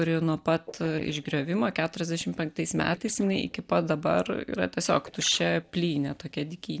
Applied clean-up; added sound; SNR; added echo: neural separator model SepFormer DNS4.